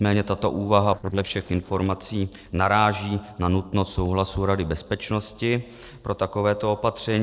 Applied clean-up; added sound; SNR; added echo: neural separator model SepFormer DNS4.